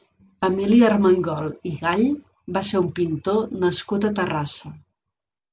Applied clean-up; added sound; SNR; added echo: none; none; none; none.